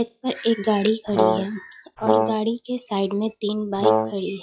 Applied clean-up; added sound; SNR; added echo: classical method log-MMSE.